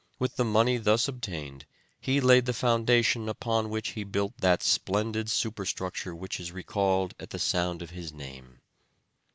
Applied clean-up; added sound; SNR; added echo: none; none; none; none.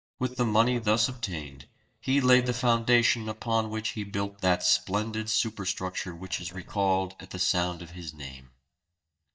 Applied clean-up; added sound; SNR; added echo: neural mask model DeepFilterNet 3.